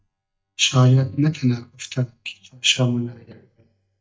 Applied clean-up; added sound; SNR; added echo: neural mask model DeepFilterNet 3.